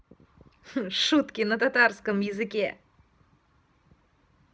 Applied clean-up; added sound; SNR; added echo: none; none; none; none.